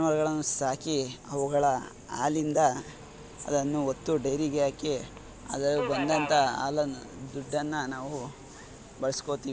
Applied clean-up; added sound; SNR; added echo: none; Subway, metro, underground; 13 dB; none.